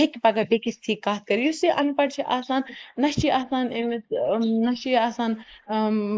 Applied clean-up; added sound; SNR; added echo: neural mask model Resemble Enhance denoiser.